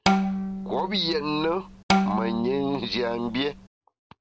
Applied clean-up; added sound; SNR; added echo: none; Bowed string instrument; -1 dB; none.